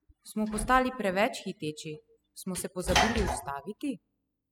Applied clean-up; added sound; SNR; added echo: classical method spectral subtraction.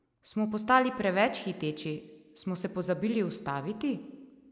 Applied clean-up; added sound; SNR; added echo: none; none; none; none.